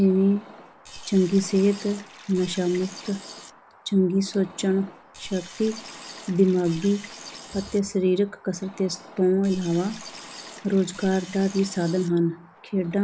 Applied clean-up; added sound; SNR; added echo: none; Liquid; 18 dB; none.